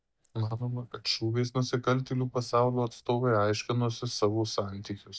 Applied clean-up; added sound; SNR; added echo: neural mask model DeepFilterNet 3.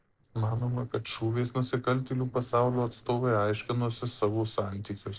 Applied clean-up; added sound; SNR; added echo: neural separator model SepFormer DNS4.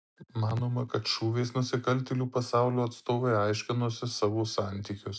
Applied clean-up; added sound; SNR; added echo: none; none; none; none.